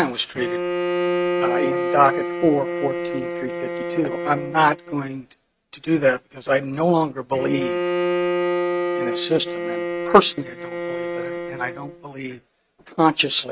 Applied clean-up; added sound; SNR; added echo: neural mask model RNNoise.